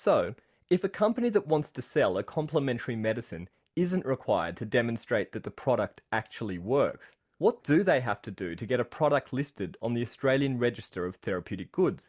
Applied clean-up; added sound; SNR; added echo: none; none; none; none.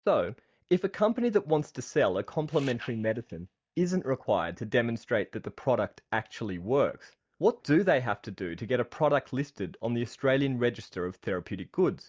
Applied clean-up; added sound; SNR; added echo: neural mask model DeepFilterNet 3.